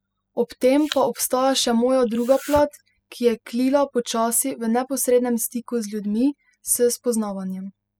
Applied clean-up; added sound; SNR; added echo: classical method spectral subtraction.